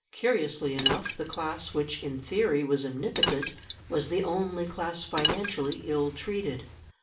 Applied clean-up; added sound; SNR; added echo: none; Liquid; 5 dB; reverberation time 0.4 s.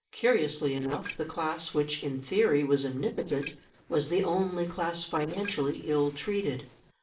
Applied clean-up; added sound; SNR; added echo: neural separator model SepFormer DNS4.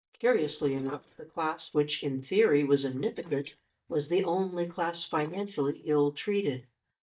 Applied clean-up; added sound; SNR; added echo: neural mask model DeepFilterNet 3.